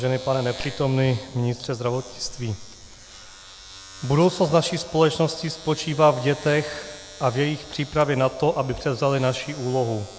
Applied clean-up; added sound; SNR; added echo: none; Domestic sounds, home sounds; 18 dB; none.